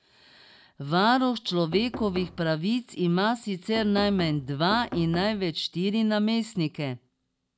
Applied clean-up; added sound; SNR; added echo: none; Knock; 13 dB; none.